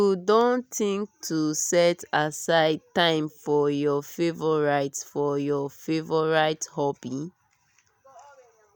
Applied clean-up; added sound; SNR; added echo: none; none; none; none.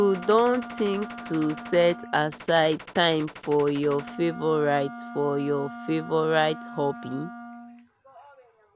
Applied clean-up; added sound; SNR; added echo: none; Wind instrument, woodwind instrument + Gunshot, gunfire; 14 dB; none.